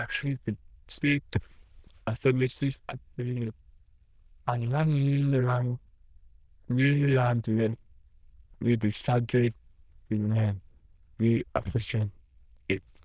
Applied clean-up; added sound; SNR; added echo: neural diffusion model UNIVERSE++.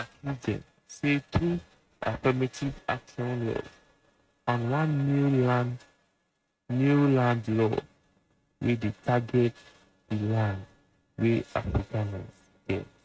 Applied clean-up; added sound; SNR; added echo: neural mask model RNNoise.